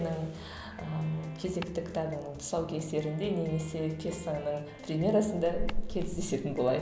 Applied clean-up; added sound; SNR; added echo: none; Walk, footsteps; 15 dB; none.